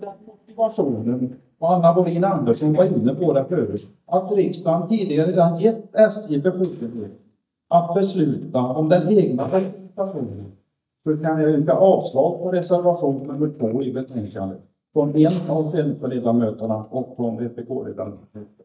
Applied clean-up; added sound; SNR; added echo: neural mask model DeepFilterNet 3.